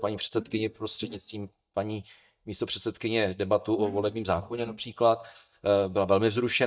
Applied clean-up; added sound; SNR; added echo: neural mask model DeepFilterNet 3.